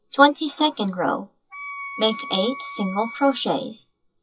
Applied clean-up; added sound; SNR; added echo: classical method WPE with log-MMSE.